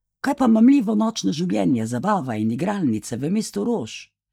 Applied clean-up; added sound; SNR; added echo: neural mask model DeepFilterNet 3.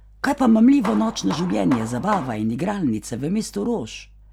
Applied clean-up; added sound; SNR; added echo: none; Hammer; 13 dB; none.